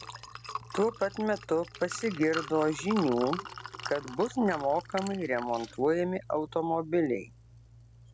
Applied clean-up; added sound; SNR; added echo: none; Liquid; 13 dB; none.